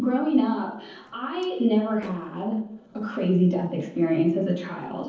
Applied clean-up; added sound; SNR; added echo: neural separator model SepFormer DNS4.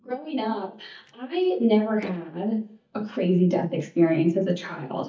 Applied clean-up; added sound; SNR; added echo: neural mask model DeepFilterNet 3.